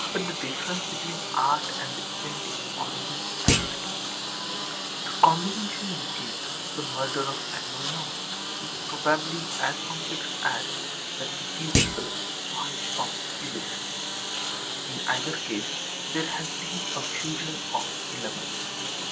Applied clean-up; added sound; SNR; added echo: none; Engine + Thump, thud; -2 dB; none.